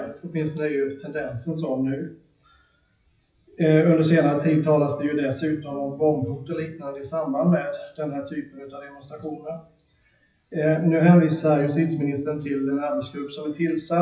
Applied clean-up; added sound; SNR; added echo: classical method WPE with log-MMSE.